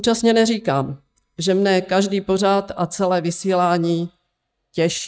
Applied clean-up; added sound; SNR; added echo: neural mask model DeepFilterNet 3.